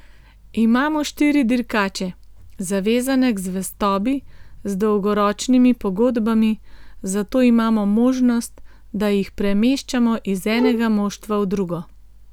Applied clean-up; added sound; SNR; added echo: none; Bowed string instrument; 10 dB; none.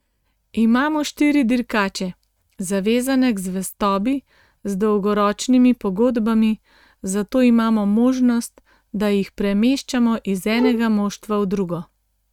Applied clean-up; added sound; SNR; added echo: neural mask model RNNoise.